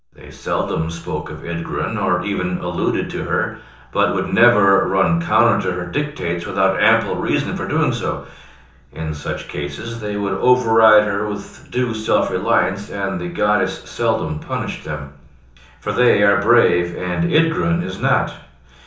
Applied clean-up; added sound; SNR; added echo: none; none; none; reverberation time 0.7 s.